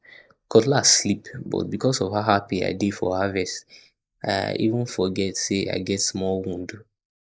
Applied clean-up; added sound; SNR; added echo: neural mask model Resemble Enhance denoiser.